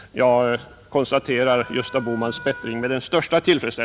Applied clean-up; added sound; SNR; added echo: none; Wind instrument, woodwind instrument; 17 dB; none.